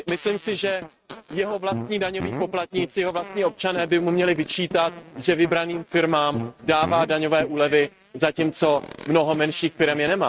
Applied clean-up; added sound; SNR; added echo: neural mask model RNNoise.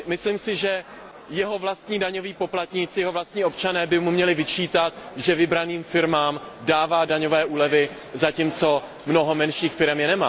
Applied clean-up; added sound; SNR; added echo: none; none; none; none.